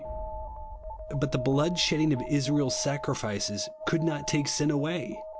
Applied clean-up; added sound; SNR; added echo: none; Boom + Alarm; 10 dB; none.